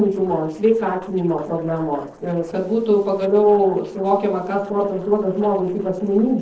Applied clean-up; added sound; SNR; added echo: neural separator model SepFormer DNS4.